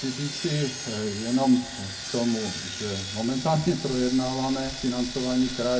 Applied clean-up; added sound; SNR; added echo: none; Sawing; 9 dB; reverberation time 0.3 s.